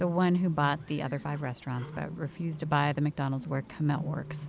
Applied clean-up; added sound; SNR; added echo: none; Bird; 11 dB; none.